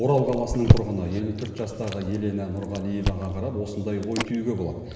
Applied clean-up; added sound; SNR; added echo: none; Chewing, mastication; 1 dB; reverberation time 2.1 s.